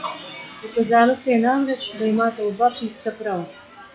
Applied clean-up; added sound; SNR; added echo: classical method log-MMSE.